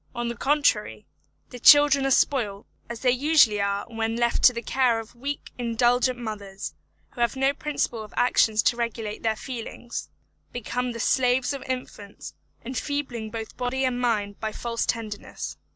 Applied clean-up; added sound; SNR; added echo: none; none; none; none.